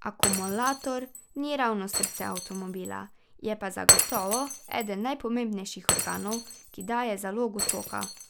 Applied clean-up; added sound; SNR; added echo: none; Shatter; 0 dB; none.